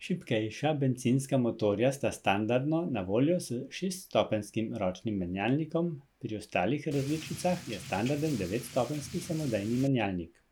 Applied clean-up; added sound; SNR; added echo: none; Drip / Rain; 14 dB; none.